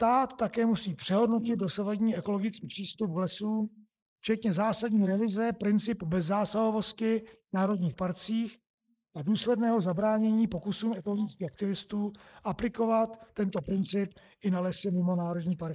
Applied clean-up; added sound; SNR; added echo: neural mask model Resemble Enhance denoiser.